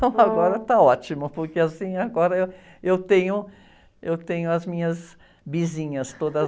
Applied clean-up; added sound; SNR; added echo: none; Brass instrument; 5 dB; none.